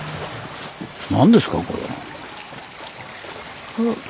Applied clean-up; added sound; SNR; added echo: none; none; none; none.